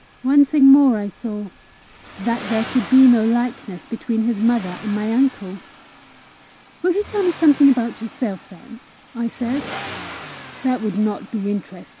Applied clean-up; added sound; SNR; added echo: none; Accelerating, revving, vroom; 18 dB; none.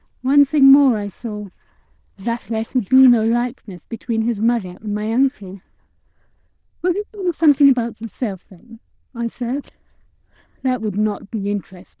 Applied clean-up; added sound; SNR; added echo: neural diffusion model UNIVERSE++.